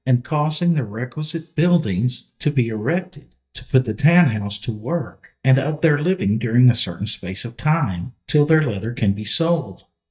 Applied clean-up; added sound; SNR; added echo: neural mask model DeepFilterNet 3.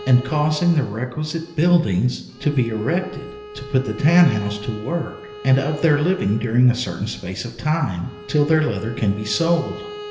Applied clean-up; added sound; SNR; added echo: none; Bowed string instrument; 17 dB; reverberation time 1.4 s.